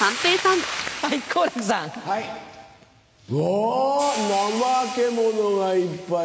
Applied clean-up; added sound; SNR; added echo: none; Hi-hat; 15 dB; none.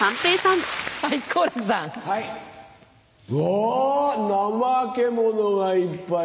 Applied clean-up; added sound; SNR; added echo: none; none; none; none.